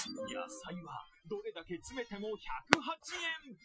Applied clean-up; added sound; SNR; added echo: classical method Wiener filter.